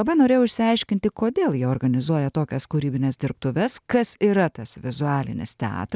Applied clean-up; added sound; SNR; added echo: none; none; none; none.